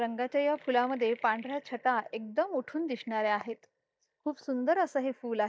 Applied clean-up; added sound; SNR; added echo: neural mask model DeepFilterNet 3.